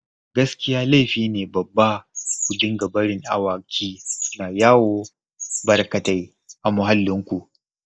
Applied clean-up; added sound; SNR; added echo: neural mask model DeepFilterNet 3.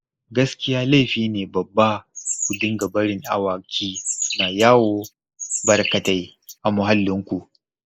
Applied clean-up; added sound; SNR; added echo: neural mask model Resemble Enhance denoiser.